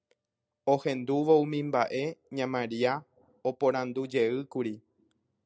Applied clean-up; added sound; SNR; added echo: none; none; none; none.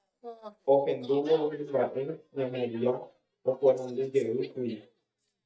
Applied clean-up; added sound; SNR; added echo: neural mask model DeepFilterNet 3.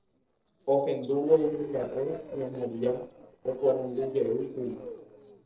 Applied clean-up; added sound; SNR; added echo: neural separator model SepFormer DNS4.